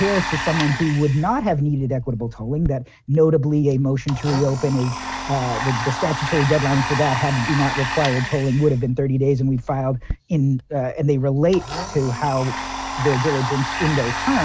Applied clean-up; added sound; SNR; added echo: none; Domestic sounds, home sounds; 8 dB; none.